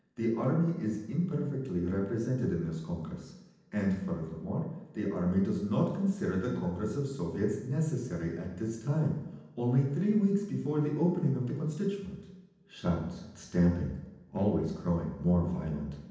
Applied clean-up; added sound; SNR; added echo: none; none; none; reverberation time 0.9 s.